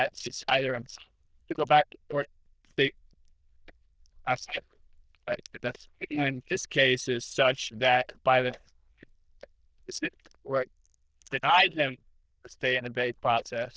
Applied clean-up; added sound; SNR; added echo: neural diffusion model UNIVERSE++.